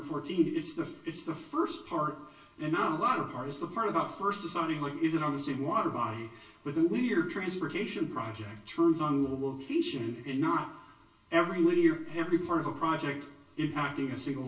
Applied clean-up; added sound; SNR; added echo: none; none; none; reverberation time 0.3 s.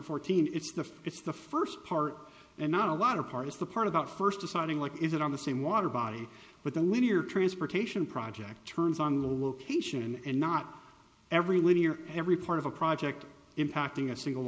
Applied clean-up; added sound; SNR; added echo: none; none; none; none.